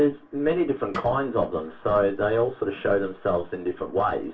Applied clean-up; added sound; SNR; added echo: none; Snare drum; 20 dB; reverberation time 0.2 s.